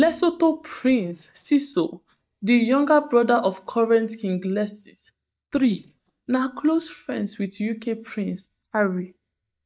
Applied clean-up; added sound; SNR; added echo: neural mask model DeepFilterNet 3.